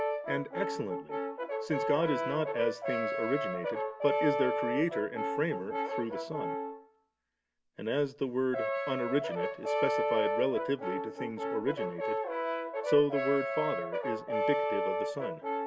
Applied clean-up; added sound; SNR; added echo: none; Brass instrument; 0 dB; none.